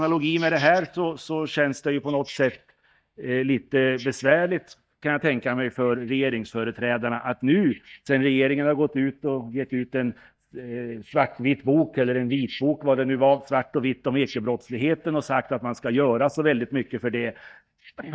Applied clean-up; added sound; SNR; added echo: neural mask model DeepFilterNet 3.